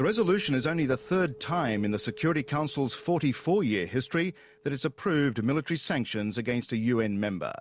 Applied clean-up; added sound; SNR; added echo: none; none; none; none.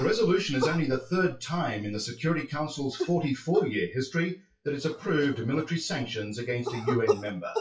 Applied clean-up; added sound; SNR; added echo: classical method WPE with log-MMSE.